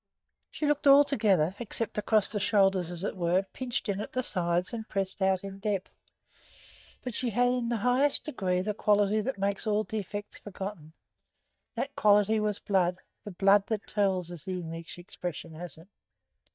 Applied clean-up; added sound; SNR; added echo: neural mask model DeepFilterNet 3.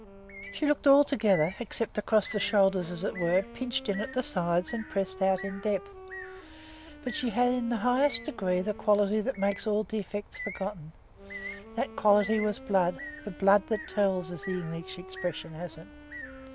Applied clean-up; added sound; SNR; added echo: none; Wind instrument, woodwind instrument + Bird; 14 dB; none.